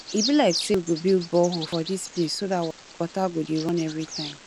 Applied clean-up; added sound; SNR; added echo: none; Bird vocalization, bird call, bird song; 11 dB; none.